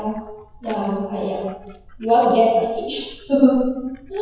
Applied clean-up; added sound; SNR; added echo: classical method WPE with log-MMSE.